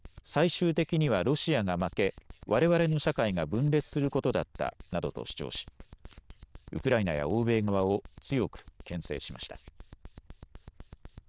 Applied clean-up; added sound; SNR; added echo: neural diffusion model UNIVERSE++.